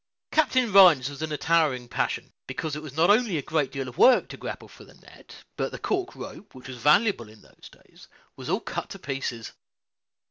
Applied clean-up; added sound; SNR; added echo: none; none; none; none.